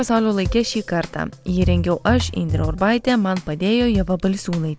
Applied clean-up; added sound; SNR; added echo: none; none; none; none.